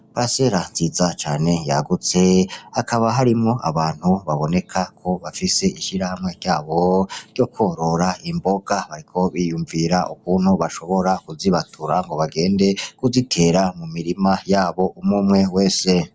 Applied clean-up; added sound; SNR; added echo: none; none; none; none.